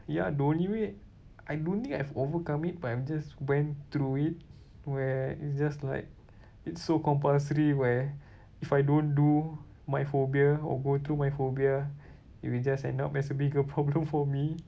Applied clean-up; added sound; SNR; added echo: none; none; none; none.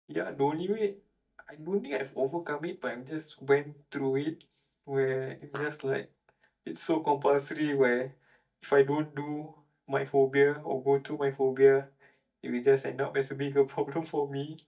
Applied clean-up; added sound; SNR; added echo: neural mask model DeepFilterNet 3.